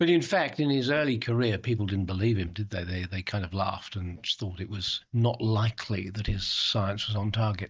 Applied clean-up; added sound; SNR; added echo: neural mask model DeepFilterNet 3.